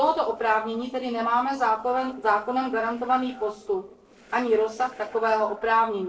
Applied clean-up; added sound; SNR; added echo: neural separator model SepFormer DNS4.